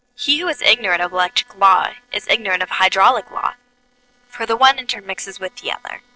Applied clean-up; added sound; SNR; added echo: neural separator model SepFormer DNS4.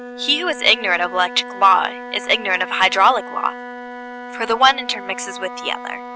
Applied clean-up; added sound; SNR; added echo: none; Wind instrument, woodwind instrument; 13 dB; none.